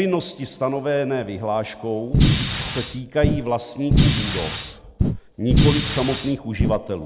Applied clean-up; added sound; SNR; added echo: none; Fire; -4 dB; none.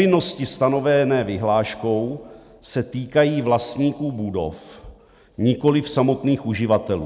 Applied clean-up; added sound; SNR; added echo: none; none; none; none.